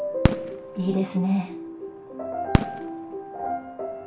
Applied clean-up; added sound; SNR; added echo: none; Fireworks; 0 dB; reverberation time 0.3 s.